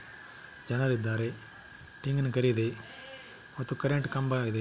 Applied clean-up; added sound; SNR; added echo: none; none; none; none.